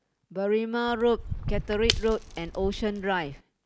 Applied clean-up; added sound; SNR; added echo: none; Shatter / Crushing; 4 dB; none.